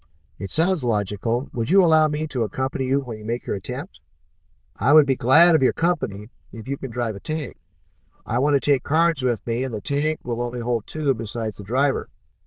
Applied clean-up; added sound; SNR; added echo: neural diffusion model UNIVERSE++.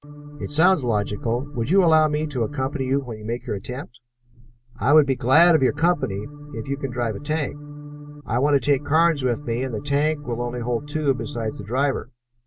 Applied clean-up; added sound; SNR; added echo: none; Organ; 13 dB; none.